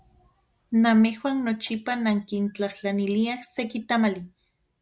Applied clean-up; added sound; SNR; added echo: none; none; none; none.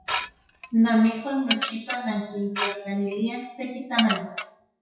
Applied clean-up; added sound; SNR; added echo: classical method WPE with log-MMSE.